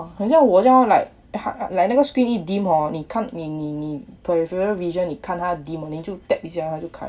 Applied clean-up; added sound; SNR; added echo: none; none; none; reverberation time 0.2 s.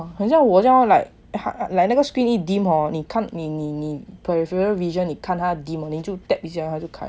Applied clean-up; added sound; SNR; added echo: none; none; none; none.